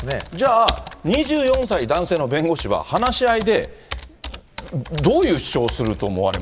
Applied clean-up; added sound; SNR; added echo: none; Computer keyboard; 12 dB; none.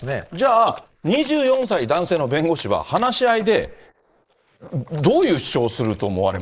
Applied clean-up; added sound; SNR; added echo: neural mask model Resemble Enhance denoiser.